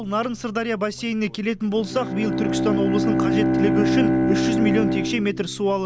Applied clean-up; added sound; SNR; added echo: none; Bowed string instrument; -1 dB; none.